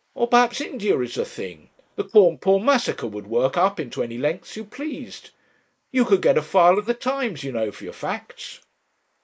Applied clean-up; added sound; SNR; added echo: neural mask model Resemble Enhance denoiser.